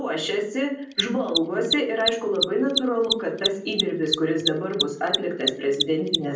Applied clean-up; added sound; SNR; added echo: none; Mechanisms; 4 dB; reverberation time 0.6 s.